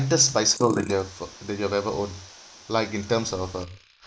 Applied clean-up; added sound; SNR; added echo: neural mask model Resemble Enhance denoiser.